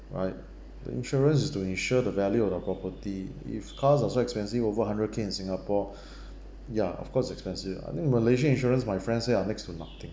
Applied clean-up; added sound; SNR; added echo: none; none; none; none.